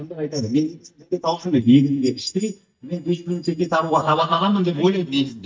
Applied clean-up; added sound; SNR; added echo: neural mask model DeepFilterNet 3.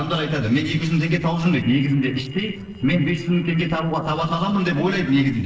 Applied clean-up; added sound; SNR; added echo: neural separator model SepFormer DNS4.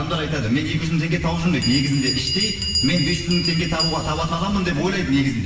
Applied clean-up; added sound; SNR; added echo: none; Bell; 8 dB; reverberation time 1.2 s.